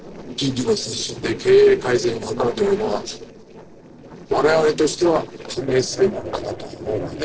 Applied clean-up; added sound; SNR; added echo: neural separator model SepFormer DNS4.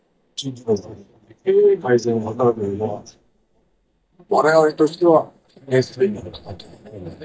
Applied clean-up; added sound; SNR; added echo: neural mask model DeepFilterNet 3.